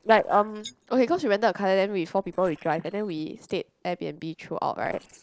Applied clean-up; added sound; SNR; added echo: neural separator model SepFormer DNS4.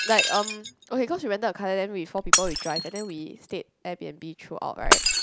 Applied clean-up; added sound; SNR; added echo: none; Shatter; -2 dB; none.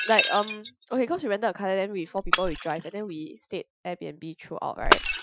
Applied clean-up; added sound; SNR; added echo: classical method Wiener filter.